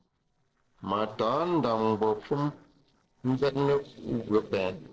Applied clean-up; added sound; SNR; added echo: neural separator model SepFormer DNS4.